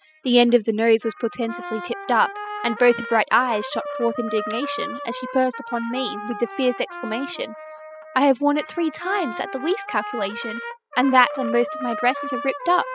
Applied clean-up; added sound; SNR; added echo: classical method spectral subtraction.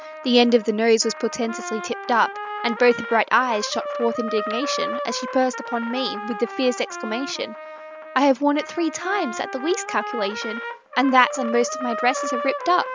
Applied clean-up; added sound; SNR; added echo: none; Trumpet; 8 dB; none.